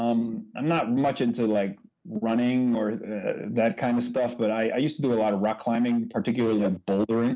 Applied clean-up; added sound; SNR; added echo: none; none; none; none.